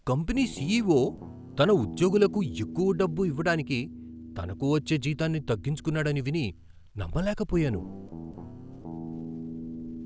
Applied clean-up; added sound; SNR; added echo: none; Guitar; 12 dB; none.